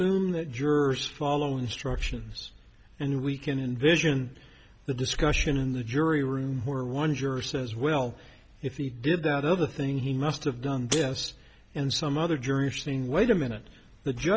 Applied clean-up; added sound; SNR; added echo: none; Shatter; 12 dB; none.